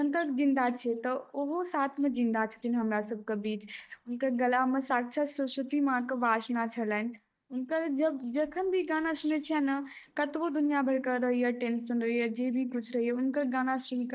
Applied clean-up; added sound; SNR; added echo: neural mask model DeepFilterNet 3.